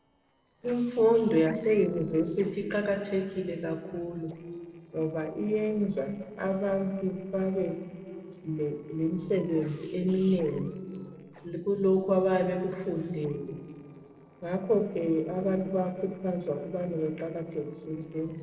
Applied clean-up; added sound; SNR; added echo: neural separator model SepFormer DNS4.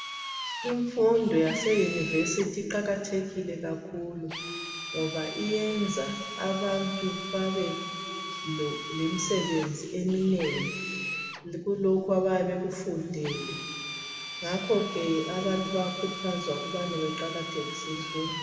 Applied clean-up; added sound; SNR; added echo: none; Drill; 8 dB; reverberation time 2.3 s.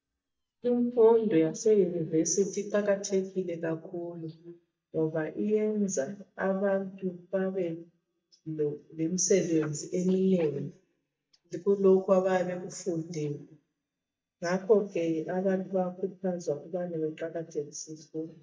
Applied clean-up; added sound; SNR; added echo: neural mask model DeepFilterNet 3.